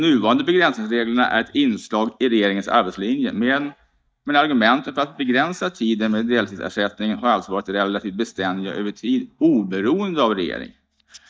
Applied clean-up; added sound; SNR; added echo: neural mask model DeepFilterNet 3.